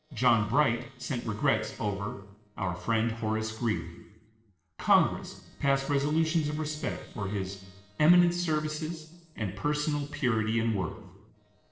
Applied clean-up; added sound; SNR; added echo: neural separator model SepFormer DNS4.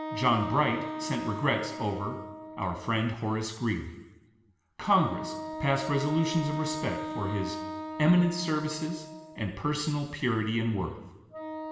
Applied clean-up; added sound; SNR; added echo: none; Wind instrument, woodwind instrument; 9 dB; reverberation time 1.1 s.